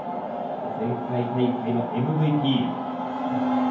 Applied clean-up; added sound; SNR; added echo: none; none; none; reverberation time 0.9 s.